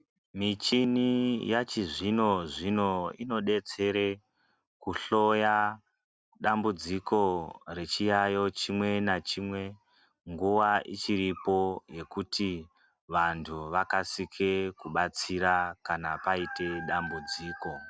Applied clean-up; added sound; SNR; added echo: none; none; none; none.